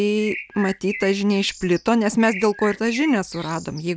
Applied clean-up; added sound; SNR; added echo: none; Bird; 14 dB; none.